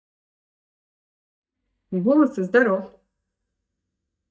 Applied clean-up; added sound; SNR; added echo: neural mask model DeepFilterNet 3.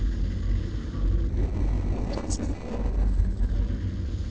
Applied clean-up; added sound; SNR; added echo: neural separator model SepFormer DNS4.